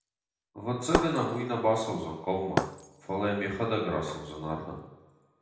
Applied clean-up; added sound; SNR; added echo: none; Shatter; 6 dB; reverberation time 0.9 s.